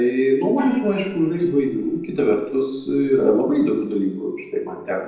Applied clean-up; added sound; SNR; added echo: neural separator model SepFormer DNS4.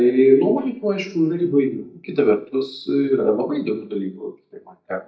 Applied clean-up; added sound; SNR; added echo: neural mask model DeepFilterNet 3.